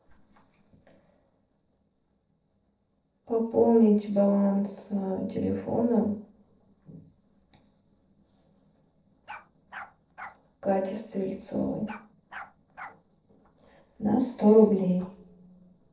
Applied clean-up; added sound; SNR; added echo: neural separator model SepFormer DNS4.